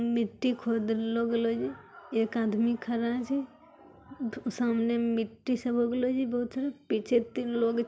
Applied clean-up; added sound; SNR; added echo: none; none; none; none.